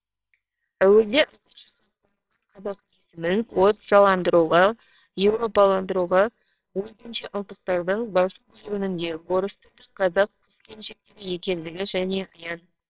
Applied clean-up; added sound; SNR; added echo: neural separator model SepFormer WHAMR!.